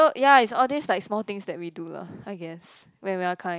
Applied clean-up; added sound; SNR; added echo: none; none; none; none.